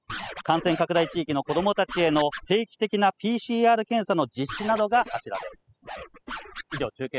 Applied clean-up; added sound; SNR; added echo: classical method spectral subtraction.